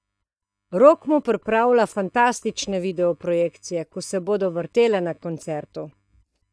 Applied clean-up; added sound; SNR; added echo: neural mask model DeepFilterNet 3.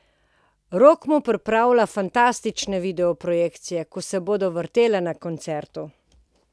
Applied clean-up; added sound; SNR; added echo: none; none; none; none.